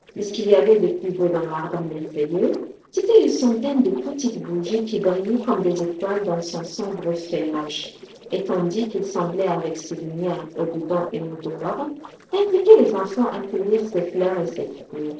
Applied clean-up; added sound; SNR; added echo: neural separator model SepFormer DNS4.